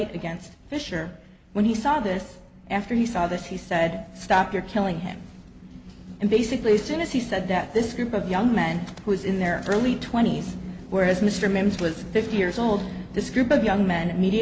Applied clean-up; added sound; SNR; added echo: none; none; none; none.